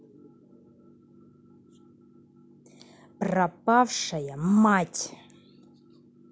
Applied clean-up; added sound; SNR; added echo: none; none; none; none.